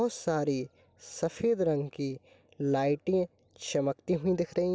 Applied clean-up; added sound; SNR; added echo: none; none; none; none.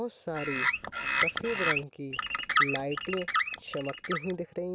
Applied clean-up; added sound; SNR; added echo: none; Bird; -5 dB; none.